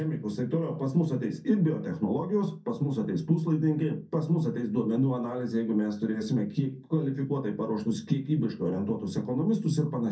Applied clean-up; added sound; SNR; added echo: none; none; none; reverberation time 0.3 s.